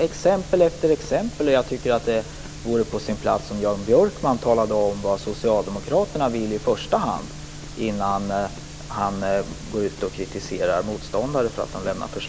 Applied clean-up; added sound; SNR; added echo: none; none; none; none.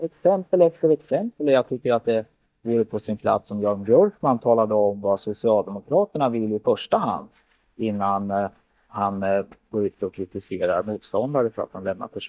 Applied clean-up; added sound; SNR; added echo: neural mask model DeepFilterNet 3.